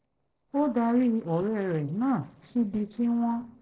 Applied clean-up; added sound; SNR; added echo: neural separator model SepFormer DNS4.